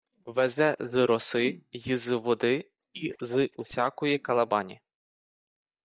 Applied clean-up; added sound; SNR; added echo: neural mask model DeepFilterNet 3.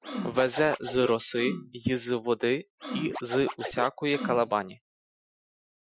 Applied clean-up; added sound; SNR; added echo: classical method Wiener filter.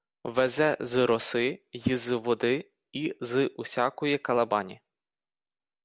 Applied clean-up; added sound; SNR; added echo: none; none; none; none.